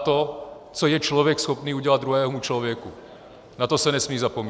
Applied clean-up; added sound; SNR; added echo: none; none; none; none.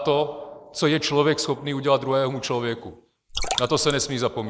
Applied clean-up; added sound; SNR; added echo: neural mask model Resemble Enhance denoiser.